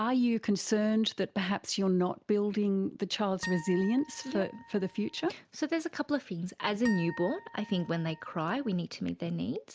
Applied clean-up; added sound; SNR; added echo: none; Harp; 15 dB; none.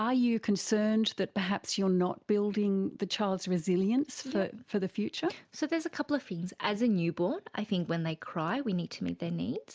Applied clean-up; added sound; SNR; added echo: none; none; none; none.